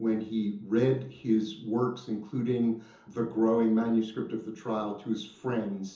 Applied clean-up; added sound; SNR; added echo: none; none; none; reverberation time 0.6 s.